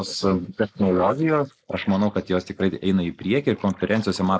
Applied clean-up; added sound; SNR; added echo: neural mask model Resemble Enhance denoiser.